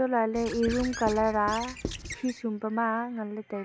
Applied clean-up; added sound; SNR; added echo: none; Squeak / Writing; 11 dB; none.